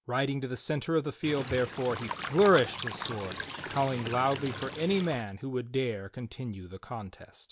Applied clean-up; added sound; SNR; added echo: none; Cricket / Water; 7 dB; none.